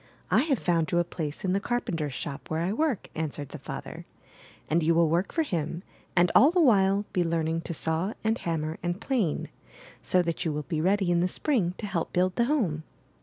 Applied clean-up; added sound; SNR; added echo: none; none; none; none.